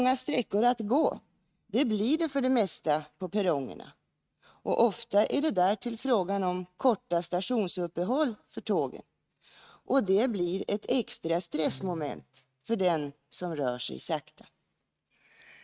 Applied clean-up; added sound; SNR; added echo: neural mask model RNNoise.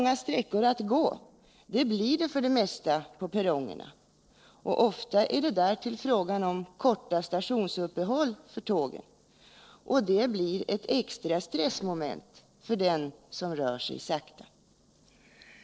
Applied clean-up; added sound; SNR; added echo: neural separator model SepFormer DNS4.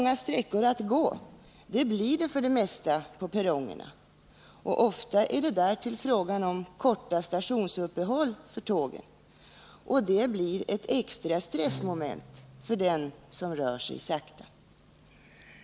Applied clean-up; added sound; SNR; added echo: none; Bowed string instrument; 18 dB; none.